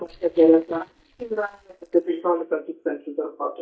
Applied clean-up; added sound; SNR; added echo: neural mask model DeepFilterNet 3.